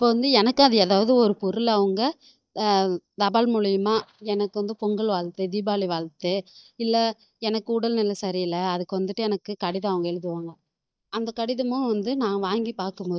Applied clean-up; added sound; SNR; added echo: neural mask model DeepFilterNet 3.